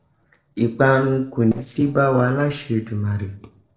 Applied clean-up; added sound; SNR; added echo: neural separator model SepFormer DNS4.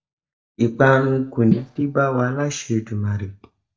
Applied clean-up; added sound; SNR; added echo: neural mask model DeepFilterNet 3.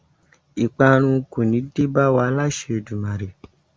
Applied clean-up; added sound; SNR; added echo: none; none; none; none.